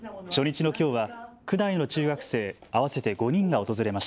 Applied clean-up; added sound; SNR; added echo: none; none; none; none.